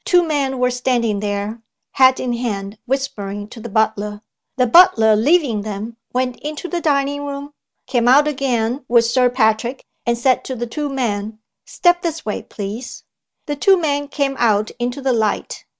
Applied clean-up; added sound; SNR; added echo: none; none; none; none.